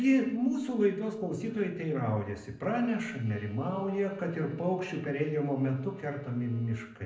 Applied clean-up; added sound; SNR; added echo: neural separator model SepFormer DNS4.